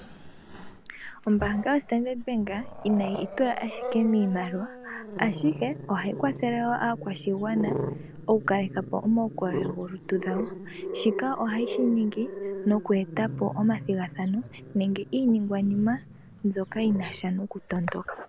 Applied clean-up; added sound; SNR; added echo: none; Growling; 10 dB; none.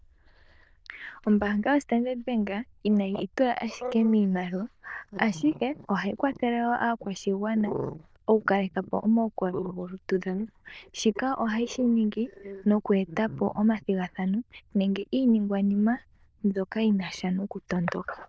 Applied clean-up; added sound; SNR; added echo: neural diffusion model UNIVERSE++.